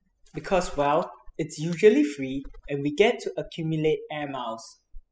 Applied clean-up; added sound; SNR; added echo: classical method spectral subtraction.